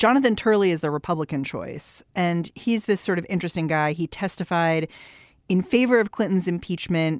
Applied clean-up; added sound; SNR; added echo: none; none; none; none.